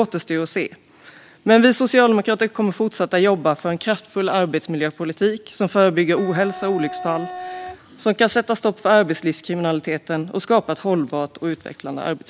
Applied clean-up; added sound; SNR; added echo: none; Wind instrument, woodwind instrument; 12 dB; none.